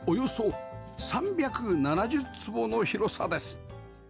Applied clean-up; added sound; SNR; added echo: none; none; none; none.